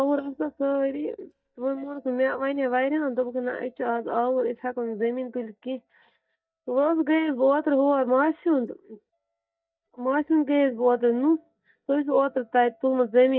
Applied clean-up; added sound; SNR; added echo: neural mask model DeepFilterNet 3.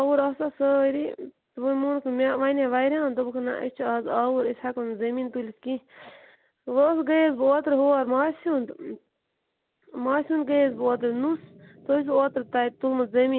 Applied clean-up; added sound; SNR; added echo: none; none; none; none.